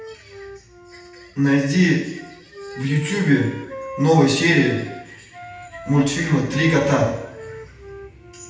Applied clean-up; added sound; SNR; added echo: none; Wind instrument, woodwind instrument; 17 dB; reverberation time 0.8 s.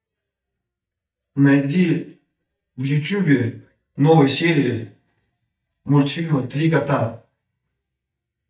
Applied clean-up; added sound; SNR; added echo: neural mask model DeepFilterNet 3.